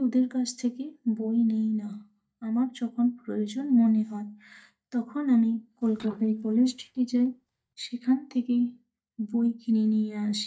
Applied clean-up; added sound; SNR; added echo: neural mask model DeepFilterNet 3.